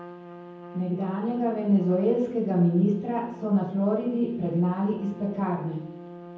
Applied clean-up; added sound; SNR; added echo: none; Trumpet; 17 dB; reverberation time 0.9 s.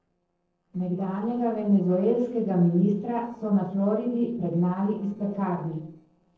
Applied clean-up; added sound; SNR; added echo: neural separator model SepFormer DNS4.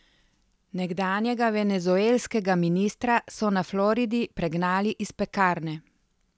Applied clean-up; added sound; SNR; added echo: none; none; none; none.